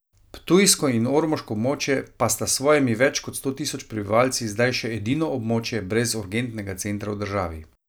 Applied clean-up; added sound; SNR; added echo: none; none; none; none.